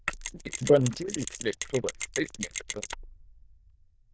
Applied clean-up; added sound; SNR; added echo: neural diffusion model UNIVERSE++.